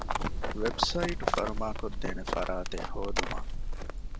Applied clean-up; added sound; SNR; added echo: none; Livestock, farm animals, working animals; -5 dB; none.